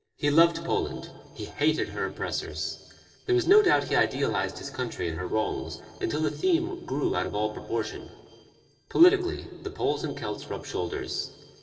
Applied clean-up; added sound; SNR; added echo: neural separator model SepFormer DNS4.